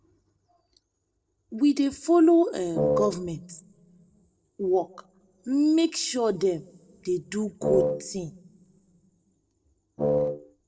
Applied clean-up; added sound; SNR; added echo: neural separator model SepFormer DNS4.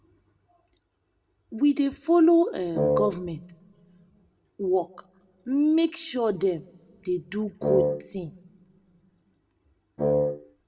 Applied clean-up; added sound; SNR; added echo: none; Wind instrument, woodwind instrument; -2 dB; reverberation time 0.4 s.